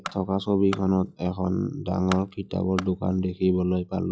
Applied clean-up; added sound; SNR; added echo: classical method log-MMSE.